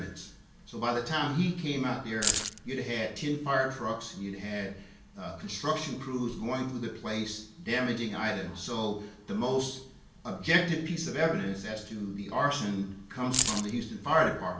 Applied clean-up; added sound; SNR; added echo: none; Keys jangling; -2 dB; reverberation time 0.3 s.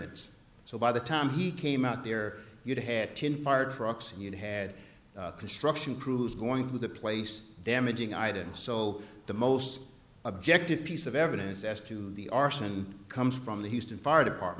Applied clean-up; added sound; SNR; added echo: none; none; none; none.